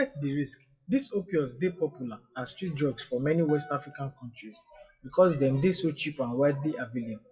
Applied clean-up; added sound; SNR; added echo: classical method WPE with log-MMSE.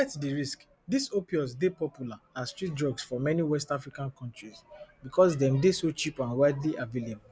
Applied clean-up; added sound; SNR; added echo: none; none; none; none.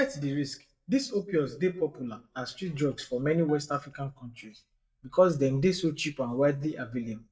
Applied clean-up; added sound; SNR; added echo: neural mask model DeepFilterNet 3.